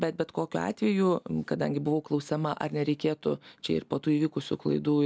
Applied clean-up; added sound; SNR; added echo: none; none; none; none.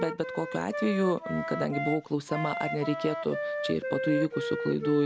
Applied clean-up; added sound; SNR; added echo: none; Wind instrument, woodwind instrument; 4 dB; none.